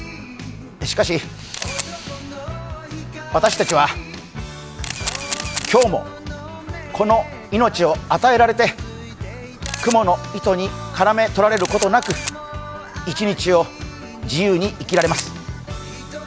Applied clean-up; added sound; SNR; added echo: none; Camera; 14 dB; none.